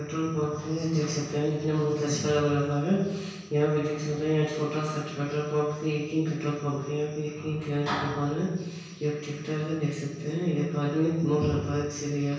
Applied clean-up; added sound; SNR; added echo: none; none; none; reverberation time 1.0 s.